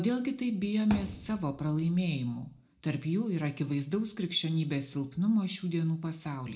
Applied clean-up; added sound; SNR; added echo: none; Thump, thud; 13 dB; reverberation time 0.3 s.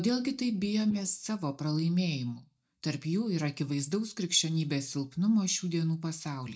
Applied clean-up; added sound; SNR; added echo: neural mask model DeepFilterNet 3.